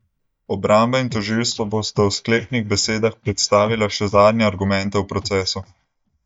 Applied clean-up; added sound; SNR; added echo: neural mask model DeepFilterNet 3.